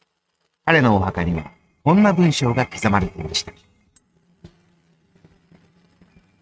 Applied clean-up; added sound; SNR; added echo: neural mask model RNNoise.